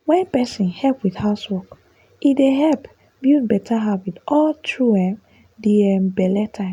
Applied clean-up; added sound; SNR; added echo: none; none; none; none.